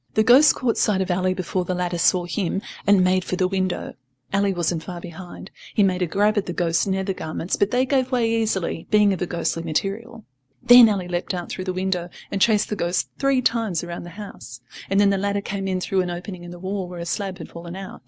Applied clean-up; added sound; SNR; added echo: none; none; none; none.